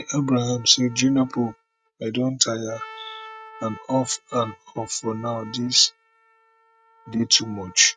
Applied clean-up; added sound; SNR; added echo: neural mask model RNNoise.